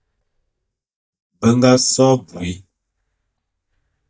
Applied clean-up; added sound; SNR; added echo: neural mask model DeepFilterNet 3.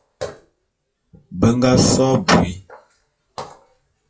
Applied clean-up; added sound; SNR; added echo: classical method WPE with log-MMSE.